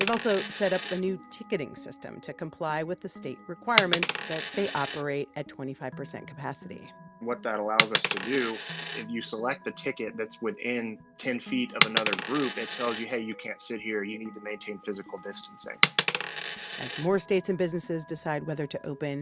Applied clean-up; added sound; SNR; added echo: none; Coin (dropping); 3 dB; none.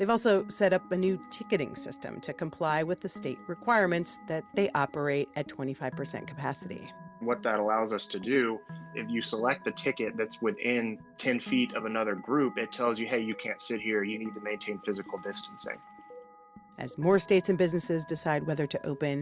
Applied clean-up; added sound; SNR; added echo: none; none; none; none.